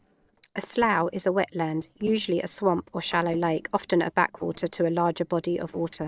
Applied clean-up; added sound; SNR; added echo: neural separator model SepFormer DNS4.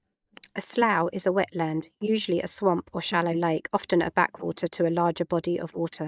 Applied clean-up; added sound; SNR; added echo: neural mask model DeepFilterNet 3.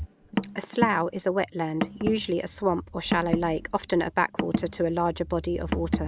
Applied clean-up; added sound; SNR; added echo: none; Car; 5 dB; none.